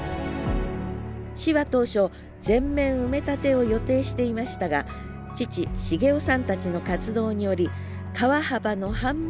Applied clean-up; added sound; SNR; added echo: none; none; none; none.